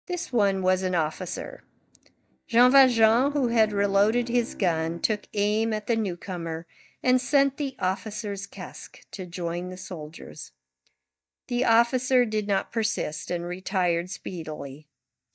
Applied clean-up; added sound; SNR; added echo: neural mask model DeepFilterNet 3.